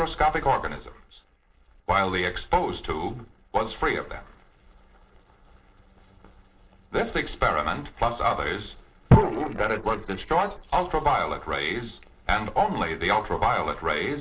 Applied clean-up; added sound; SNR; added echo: neural separator model SepFormer DNS4.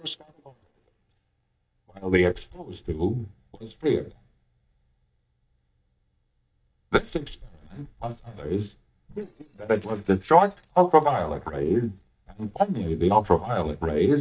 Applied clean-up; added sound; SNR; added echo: neural mask model DeepFilterNet 3.